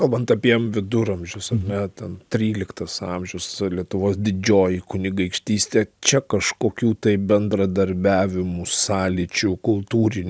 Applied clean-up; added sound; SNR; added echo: none; none; none; none.